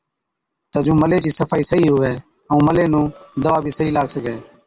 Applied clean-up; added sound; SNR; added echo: none; none; none; none.